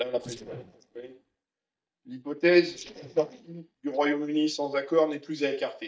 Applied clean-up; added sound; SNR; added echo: neural mask model DeepFilterNet 3.